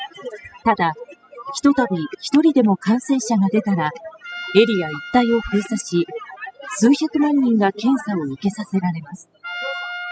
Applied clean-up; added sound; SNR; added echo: classical method spectral subtraction.